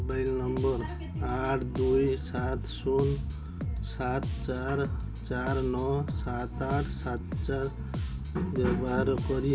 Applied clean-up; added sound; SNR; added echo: none; Bass guitar; 3 dB; reverberation time 0.3 s.